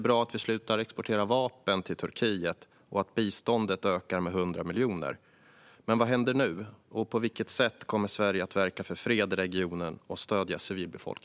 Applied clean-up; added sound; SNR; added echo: none; none; none; none.